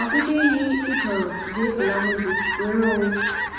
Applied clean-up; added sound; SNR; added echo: none; Fowl; 3 dB; reverberation time 0.9 s.